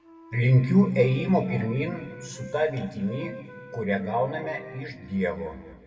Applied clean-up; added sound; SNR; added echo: none; Wind instrument, woodwind instrument; 19 dB; reverberation time 1.5 s.